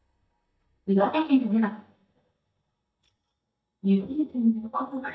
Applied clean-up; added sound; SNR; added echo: neural mask model DeepFilterNet 3.